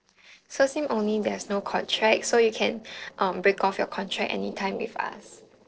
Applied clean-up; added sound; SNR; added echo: neural separator model SepFormer DNS4.